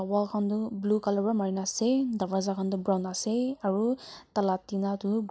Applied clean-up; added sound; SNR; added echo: none; none; none; none.